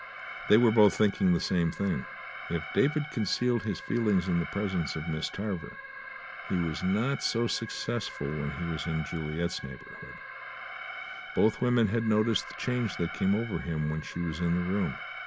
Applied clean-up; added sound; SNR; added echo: none; Alarm; 12 dB; none.